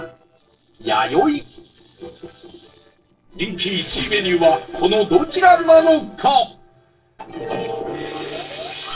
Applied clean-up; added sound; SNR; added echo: neural separator model SepFormer DNS4.